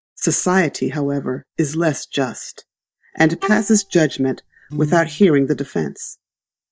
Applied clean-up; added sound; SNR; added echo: neural mask model DeepFilterNet 3.